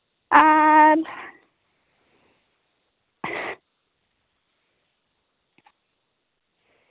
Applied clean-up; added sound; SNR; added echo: none; none; none; none.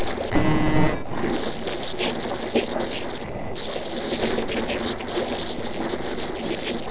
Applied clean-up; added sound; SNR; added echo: neural separator model SepFormer DNS4.